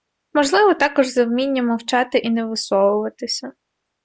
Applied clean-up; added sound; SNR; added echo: none; none; none; none.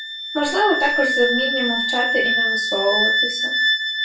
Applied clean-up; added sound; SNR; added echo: none; Wind instrument, woodwind instrument; -2 dB; reverberation time 0.3 s.